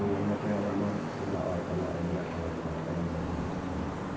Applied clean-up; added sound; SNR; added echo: none; Traffic noise, roadway noise / Vehicle horn, car horn, honking; 0 dB; reverberation time 0.5 s.